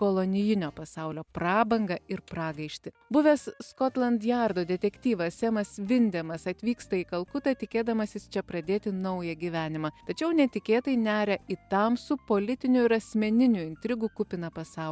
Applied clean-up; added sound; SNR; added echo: none; none; none; none.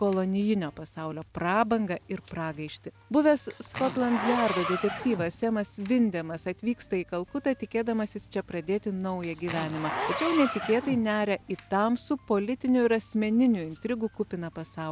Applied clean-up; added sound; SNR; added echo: none; Zipper (clothing); 12 dB; none.